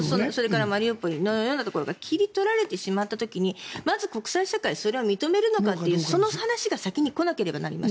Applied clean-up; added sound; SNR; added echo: none; none; none; none.